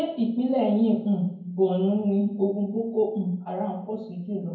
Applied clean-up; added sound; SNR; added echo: none; none; none; reverberation time 0.9 s.